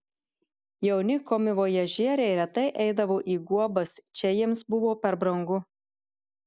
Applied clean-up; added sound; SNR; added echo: none; none; none; none.